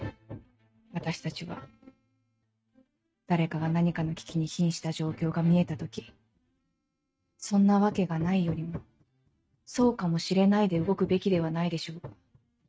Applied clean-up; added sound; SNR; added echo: neural mask model RNNoise.